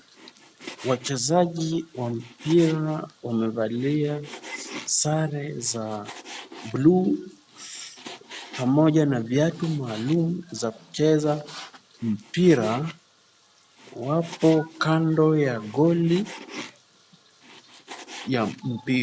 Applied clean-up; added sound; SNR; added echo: none; Frying (food); 19 dB; none.